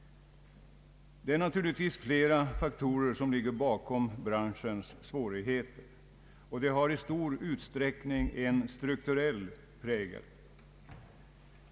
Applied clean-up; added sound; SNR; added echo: none; Bird vocalization, bird call, bird song; -5 dB; none.